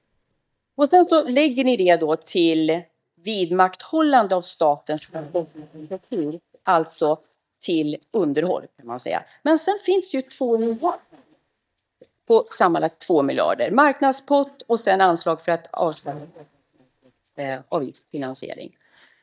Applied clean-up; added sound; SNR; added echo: neural mask model DeepFilterNet 3.